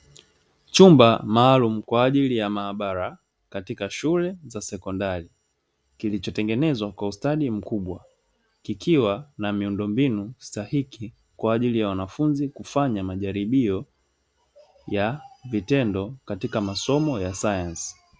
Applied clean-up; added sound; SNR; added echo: none; none; none; none.